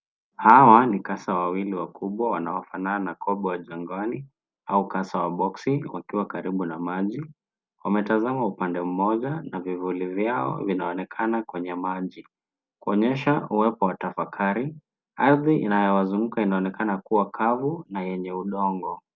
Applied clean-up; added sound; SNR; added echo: none; none; none; none.